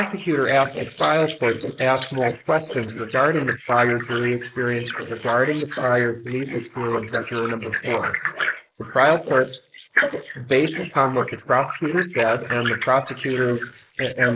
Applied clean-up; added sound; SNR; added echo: neural mask model Resemble Enhance denoiser.